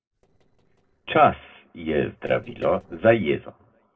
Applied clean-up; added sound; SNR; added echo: neural separator model SepFormer DNS4.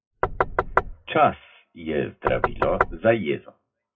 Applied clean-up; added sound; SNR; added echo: classical method WPE with log-MMSE.